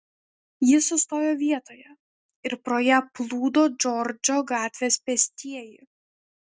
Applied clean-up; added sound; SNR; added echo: none; none; none; none.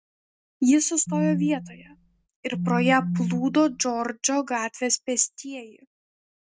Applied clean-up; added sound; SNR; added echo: none; Telephone; 4 dB; none.